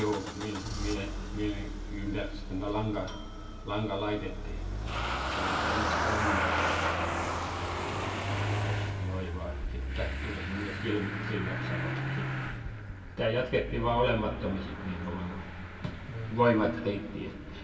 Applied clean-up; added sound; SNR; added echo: none; Engine starting / Motor vehicle (road); 0 dB; reverberation time 1.8 s.